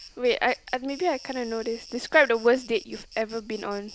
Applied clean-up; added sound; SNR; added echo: none; Insect; 20 dB; none.